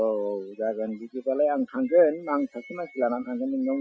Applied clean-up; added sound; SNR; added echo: classical method Wiener filter.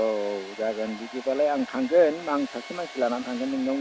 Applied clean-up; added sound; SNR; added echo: none; Domestic sounds, home sounds; 16 dB; none.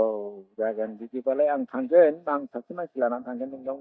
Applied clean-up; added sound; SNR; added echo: neural mask model DeepFilterNet 3.